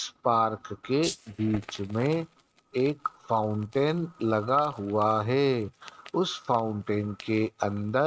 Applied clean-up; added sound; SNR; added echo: neural mask model RNNoise.